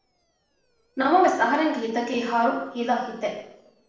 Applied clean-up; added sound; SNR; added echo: neural separator model SepFormer DNS4.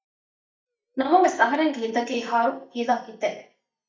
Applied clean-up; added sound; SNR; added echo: neural mask model DeepFilterNet 3.